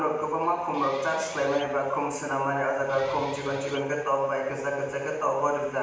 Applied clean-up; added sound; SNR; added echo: none; Guitar; 19 dB; reverberation time 0.7 s.